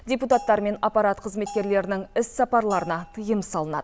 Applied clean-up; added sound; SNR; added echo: none; Bell; 18 dB; none.